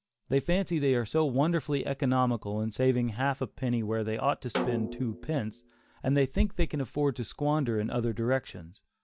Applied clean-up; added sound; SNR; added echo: none; Snare drum; 9 dB; none.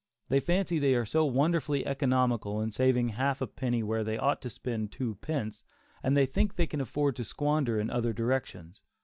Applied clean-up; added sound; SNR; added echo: none; none; none; none.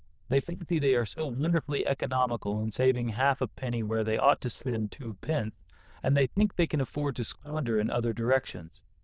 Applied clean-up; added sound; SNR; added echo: neural diffusion model UNIVERSE++.